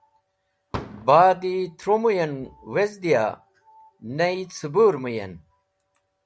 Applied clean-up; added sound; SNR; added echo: none; Fireworks; 13 dB; none.